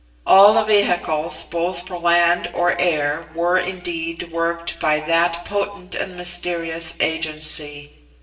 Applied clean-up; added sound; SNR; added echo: none; none; none; reverberation time 0.8 s.